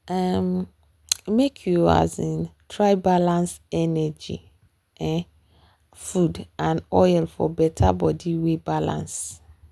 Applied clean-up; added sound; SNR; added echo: none; none; none; none.